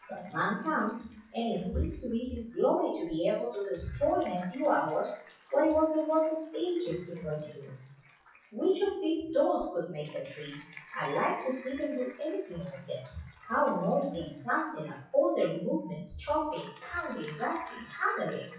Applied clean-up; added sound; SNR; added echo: classical method WPE with log-MMSE.